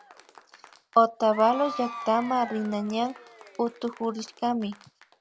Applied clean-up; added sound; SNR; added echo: none; Applause / Crowd / Cheering; 15 dB; none.